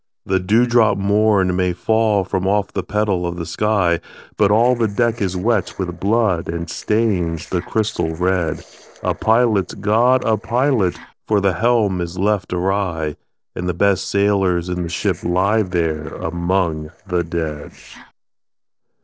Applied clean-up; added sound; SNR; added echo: neural separator model SepFormer DNS4.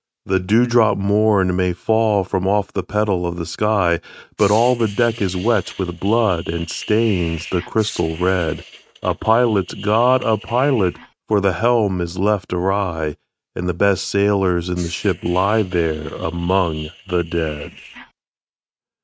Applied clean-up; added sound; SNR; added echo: neural mask model RNNoise.